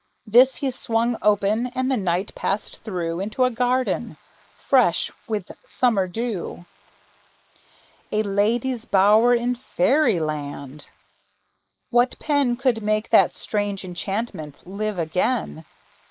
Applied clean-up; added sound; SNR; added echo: neural mask model Resemble Enhance denoiser.